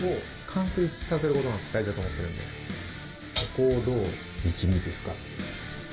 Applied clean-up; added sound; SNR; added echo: none; Hi-hat; -1 dB; reverberation time 0.7 s.